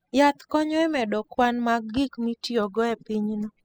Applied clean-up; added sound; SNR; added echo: classical method spectral subtraction.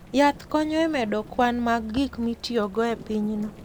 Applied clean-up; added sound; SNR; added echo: none; Thunder / Rain; 19 dB; none.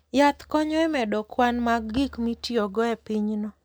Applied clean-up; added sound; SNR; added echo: none; none; none; none.